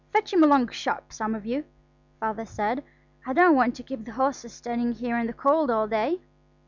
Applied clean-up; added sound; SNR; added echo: none; none; none; none.